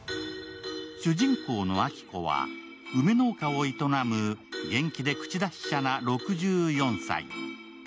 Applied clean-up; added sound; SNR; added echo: none; none; none; none.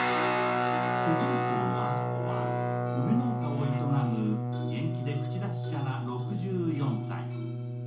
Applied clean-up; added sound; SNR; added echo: none; Guitar; -3 dB; reverberation time 0.7 s.